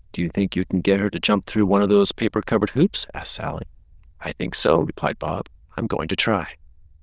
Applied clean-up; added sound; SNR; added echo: neural diffusion model UNIVERSE++.